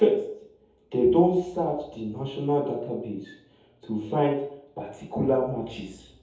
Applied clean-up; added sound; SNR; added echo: none; none; none; reverberation time 0.7 s.